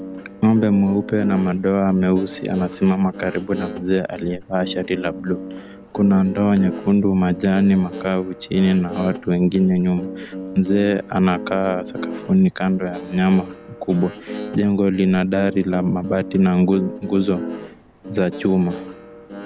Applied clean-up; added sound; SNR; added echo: none; Guitar; 13 dB; none.